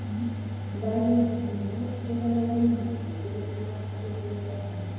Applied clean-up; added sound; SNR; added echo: none; Mechanical fan; 4 dB; reverberation time 1.9 s.